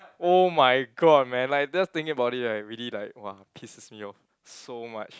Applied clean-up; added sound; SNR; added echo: none; none; none; none.